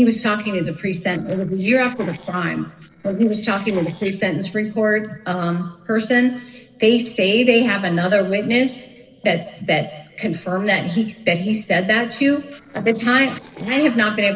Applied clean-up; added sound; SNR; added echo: neural separator model SepFormer DNS4.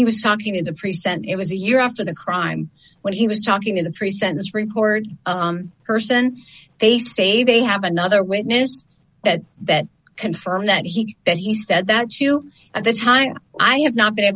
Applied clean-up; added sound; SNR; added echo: none; none; none; none.